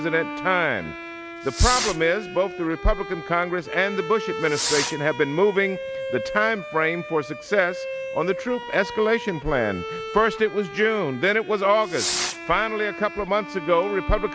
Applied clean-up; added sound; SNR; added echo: none; Bowed string instrument + Fireworks; 8 dB; none.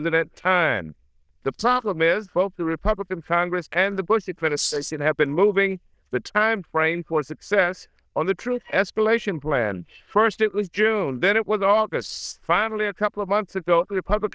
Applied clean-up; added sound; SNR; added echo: neural diffusion model UNIVERSE++.